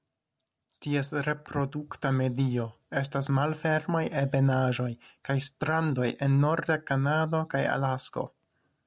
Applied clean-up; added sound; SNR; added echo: none; none; none; none.